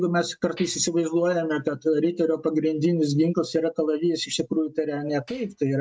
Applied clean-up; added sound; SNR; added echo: neural mask model DeepFilterNet 3.